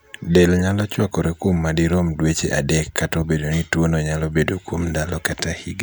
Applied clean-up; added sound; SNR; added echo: none; none; none; none.